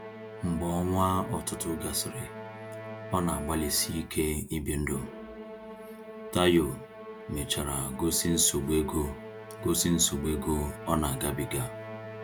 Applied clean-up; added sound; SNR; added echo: none; Musical instrument; 12 dB; none.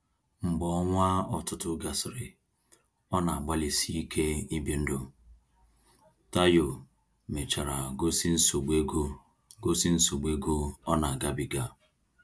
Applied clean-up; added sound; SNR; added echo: none; none; none; none.